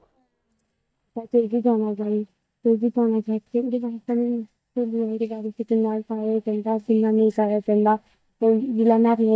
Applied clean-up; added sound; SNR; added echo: neural mask model DeepFilterNet 3.